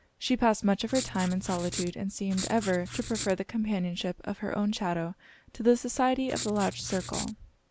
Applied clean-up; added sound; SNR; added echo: none; Writing; 10 dB; none.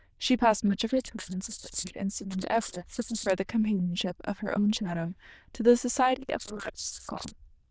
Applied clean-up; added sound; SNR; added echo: neural diffusion model UNIVERSE++.